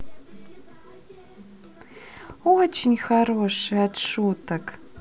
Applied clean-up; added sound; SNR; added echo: none; none; none; none.